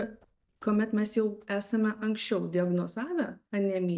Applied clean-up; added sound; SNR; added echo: neural mask model DeepFilterNet 3.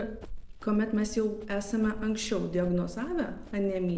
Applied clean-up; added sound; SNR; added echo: none; Run; 12 dB; none.